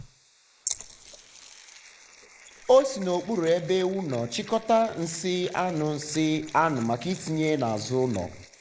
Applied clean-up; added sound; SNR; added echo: neural mask model Resemble Enhance denoiser.